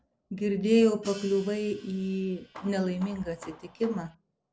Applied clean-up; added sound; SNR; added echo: none; Hammer + Hi-hat; 20 dB; none.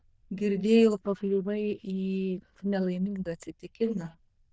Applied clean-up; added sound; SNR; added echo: neural diffusion model UNIVERSE++.